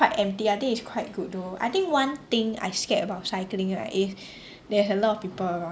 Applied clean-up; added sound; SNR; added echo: none; none; none; none.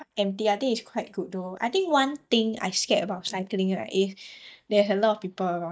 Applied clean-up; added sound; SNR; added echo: neural mask model DeepFilterNet 3.